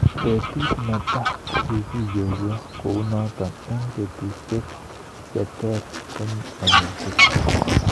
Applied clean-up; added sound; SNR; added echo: none; Fowl; 2 dB; none.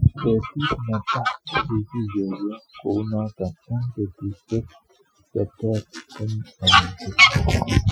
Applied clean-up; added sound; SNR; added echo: classical method Wiener filter.